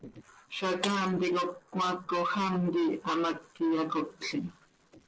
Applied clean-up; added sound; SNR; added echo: neural separator model SepFormer DNS4.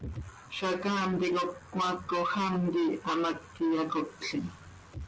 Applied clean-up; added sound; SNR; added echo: none; none; none; none.